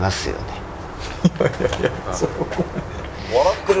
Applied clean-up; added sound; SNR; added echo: none; none; none; none.